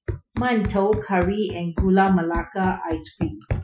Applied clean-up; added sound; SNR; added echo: classical method Wiener filter.